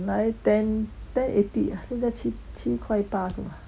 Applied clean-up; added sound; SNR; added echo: none; none; none; none.